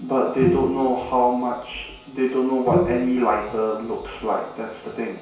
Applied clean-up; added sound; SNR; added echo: none; Bowed string instrument; 5 dB; reverberation time 0.6 s.